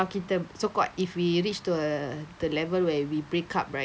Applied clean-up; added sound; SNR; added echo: none; none; none; none.